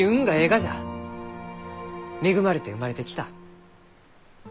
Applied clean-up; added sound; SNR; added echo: none; none; none; none.